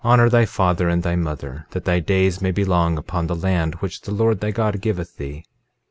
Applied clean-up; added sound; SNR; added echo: none; none; none; none.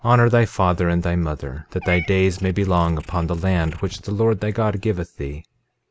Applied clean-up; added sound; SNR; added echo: none; Meow / Purr; 19 dB; none.